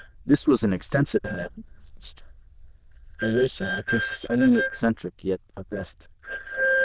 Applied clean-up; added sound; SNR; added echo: neural diffusion model UNIVERSE++.